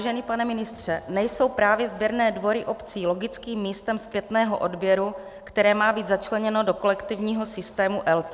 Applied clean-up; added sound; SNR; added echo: none; none; none; none.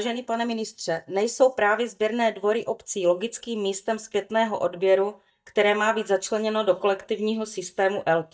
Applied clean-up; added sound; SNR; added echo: neural mask model DeepFilterNet 3.